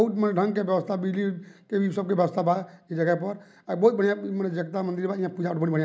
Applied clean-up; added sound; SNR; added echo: none; none; none; none.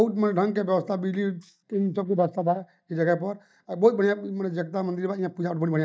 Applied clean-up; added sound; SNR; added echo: neural mask model DeepFilterNet 3.